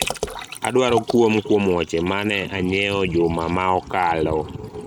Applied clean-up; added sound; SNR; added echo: neural mask model RNNoise.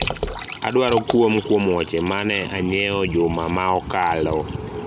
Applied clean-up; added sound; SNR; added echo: none; Liquid; 11 dB; none.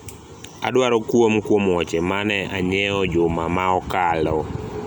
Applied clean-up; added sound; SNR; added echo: none; none; none; none.